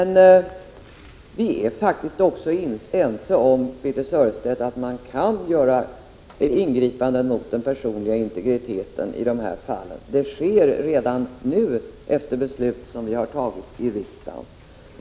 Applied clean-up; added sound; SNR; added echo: none; none; none; none.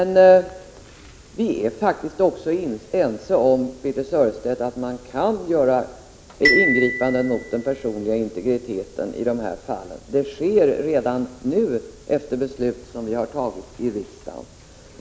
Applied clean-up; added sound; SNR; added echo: none; Glockenspiel; 5 dB; none.